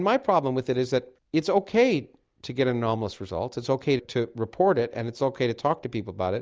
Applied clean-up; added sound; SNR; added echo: none; none; none; none.